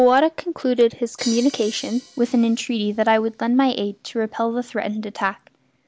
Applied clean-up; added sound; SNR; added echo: none; Crash cymbal; 18 dB; none.